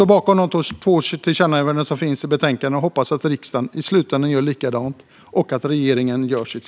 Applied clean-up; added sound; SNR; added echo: none; none; none; none.